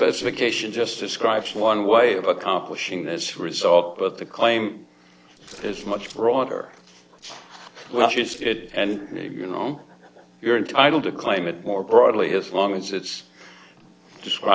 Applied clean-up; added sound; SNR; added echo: neural separator model SepFormer DNS4.